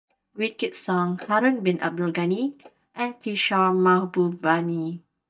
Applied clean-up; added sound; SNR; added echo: neural mask model DeepFilterNet 3.